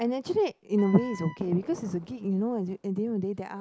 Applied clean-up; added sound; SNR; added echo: none; Fireworks + Wind instrument, woodwind instrument; 18 dB; none.